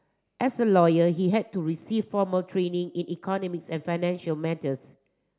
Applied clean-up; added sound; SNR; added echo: none; none; none; none.